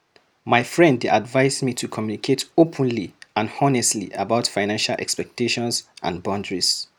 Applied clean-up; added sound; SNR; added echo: none; none; none; none.